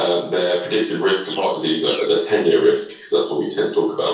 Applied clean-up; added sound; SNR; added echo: neural separator model SepFormer DNS4.